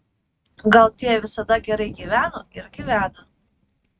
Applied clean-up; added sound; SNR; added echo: neural mask model RNNoise.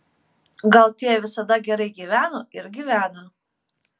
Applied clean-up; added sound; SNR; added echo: none; none; none; none.